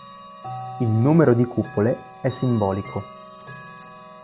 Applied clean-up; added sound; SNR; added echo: none; Chime / Clock; 16 dB; none.